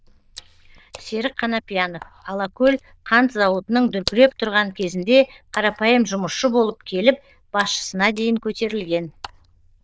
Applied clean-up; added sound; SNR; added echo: neural diffusion model UNIVERSE++.